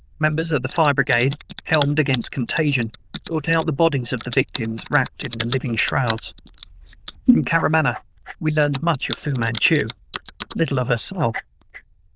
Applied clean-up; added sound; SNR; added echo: neural diffusion model UNIVERSE++.